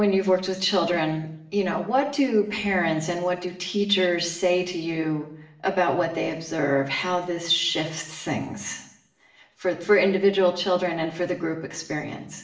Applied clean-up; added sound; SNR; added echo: none; none; none; reverberation time 0.7 s.